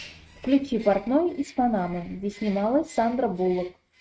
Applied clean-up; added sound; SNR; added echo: neural mask model RNNoise.